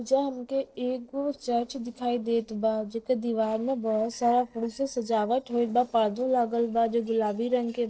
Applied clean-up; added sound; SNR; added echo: neural separator model SepFormer DNS4.